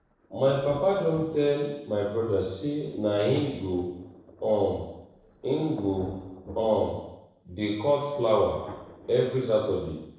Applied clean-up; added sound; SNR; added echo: neural separator model SepFormer DNS4.